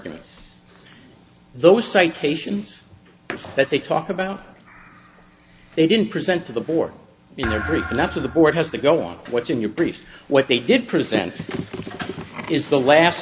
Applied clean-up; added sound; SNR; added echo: none; Thump, thud; 11 dB; none.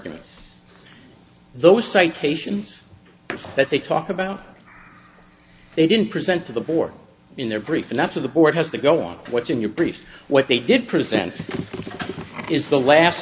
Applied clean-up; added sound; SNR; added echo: none; none; none; none.